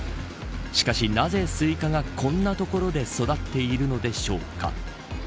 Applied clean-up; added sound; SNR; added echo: none; none; none; none.